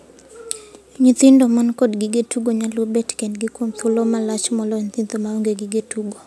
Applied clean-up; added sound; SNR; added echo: none; none; none; none.